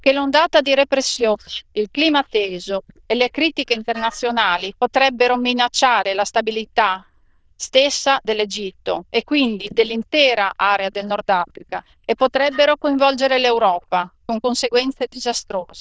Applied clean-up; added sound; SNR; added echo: neural diffusion model UNIVERSE++.